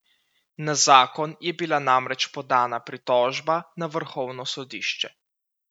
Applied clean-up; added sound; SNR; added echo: none; none; none; none.